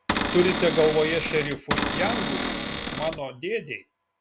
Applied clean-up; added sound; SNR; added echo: none; Cupboard open or close / Door; 1 dB; none.